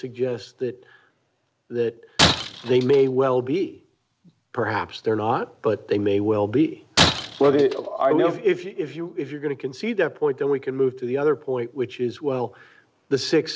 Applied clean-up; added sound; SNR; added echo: none; Shatter; 3 dB; none.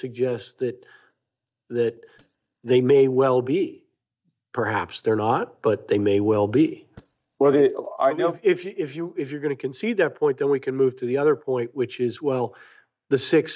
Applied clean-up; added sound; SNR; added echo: neural mask model DeepFilterNet 3.